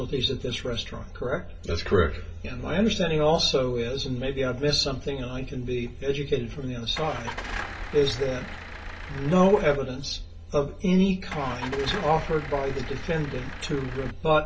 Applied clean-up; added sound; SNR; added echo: none; Engine starting / Car; 11 dB; reverberation time 0.1 s.